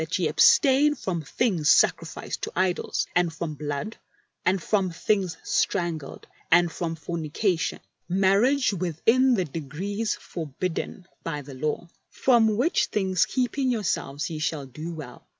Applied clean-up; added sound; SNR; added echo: none; none; none; none.